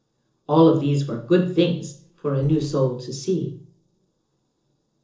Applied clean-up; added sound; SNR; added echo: neural separator model SepFormer DNS4.